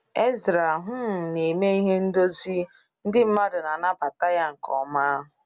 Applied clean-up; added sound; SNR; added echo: none; none; none; none.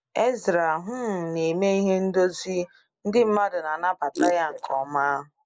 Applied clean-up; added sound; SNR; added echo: neural mask model Resemble Enhance denoiser.